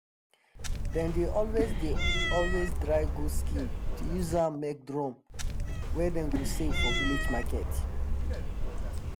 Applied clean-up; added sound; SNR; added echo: none; Cat; -5 dB; none.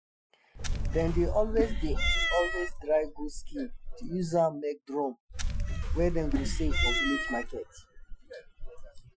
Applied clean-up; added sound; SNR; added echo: classical method Wiener filter.